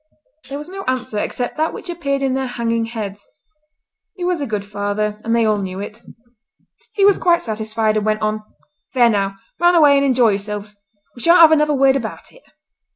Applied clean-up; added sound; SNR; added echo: none; Tambourine; 11 dB; none.